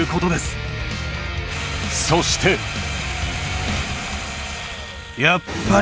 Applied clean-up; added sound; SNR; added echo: none; Trumpet; 18 dB; none.